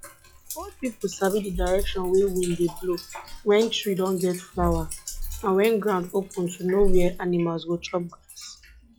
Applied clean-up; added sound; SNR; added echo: classical method log-MMSE.